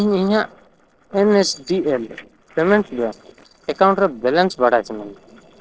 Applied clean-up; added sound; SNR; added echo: neural separator model SepFormer DNS4.